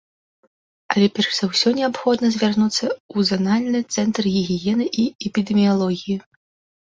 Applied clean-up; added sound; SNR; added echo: none; none; none; none.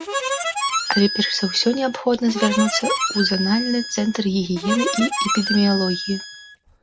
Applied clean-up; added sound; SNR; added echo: none; Harmonica; 4 dB; none.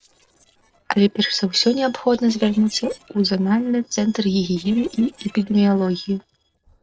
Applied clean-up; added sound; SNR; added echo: neural separator model SepFormer DNS4.